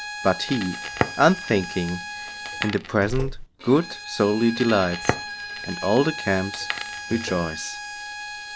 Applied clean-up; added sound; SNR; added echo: none; Crackle + Bowed string instrument; 8 dB; none.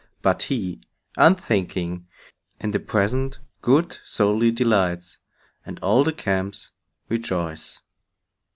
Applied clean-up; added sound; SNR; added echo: none; none; none; none.